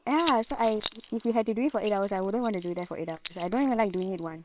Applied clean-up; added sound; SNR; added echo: neural separator model SepFormer WHAM!.